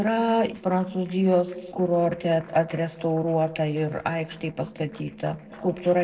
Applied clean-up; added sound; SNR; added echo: neural separator model SepFormer DNS4.